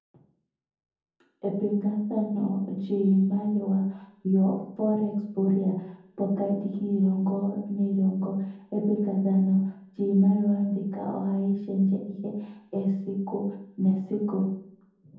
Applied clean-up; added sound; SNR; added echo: none; none; none; reverberation time 0.7 s.